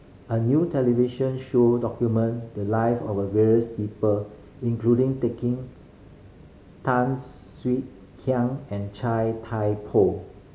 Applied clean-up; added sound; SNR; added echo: none; none; none; none.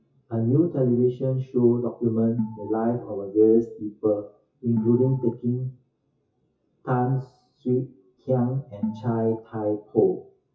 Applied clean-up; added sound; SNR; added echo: classical method WPE with log-MMSE.